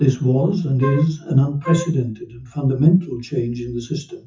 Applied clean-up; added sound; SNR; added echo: classical method WPE with log-MMSE.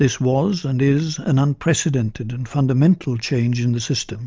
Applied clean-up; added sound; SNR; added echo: none; none; none; none.